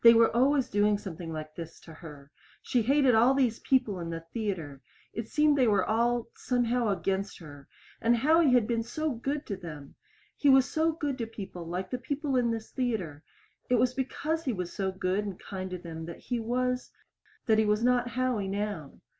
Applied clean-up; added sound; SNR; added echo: none; none; none; none.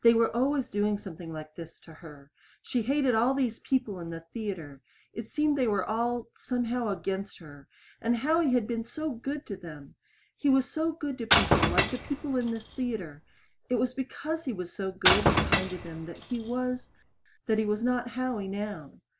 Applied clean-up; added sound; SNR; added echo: none; Shatter / Crushing; -3 dB; none.